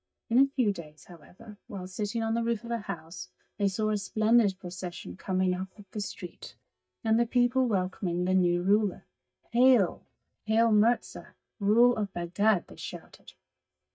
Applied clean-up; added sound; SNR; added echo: neural mask model DeepFilterNet 3.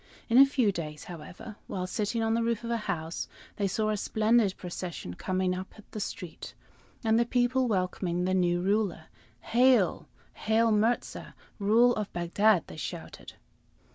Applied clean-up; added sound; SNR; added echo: none; none; none; none.